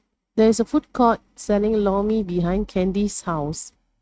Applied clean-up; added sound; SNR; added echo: neural mask model RNNoise.